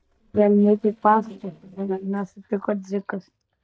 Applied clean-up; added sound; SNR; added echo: neural mask model DeepFilterNet 3.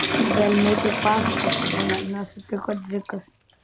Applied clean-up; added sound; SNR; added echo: none; Bathtub (filling or washing) / Liquid; 1 dB; none.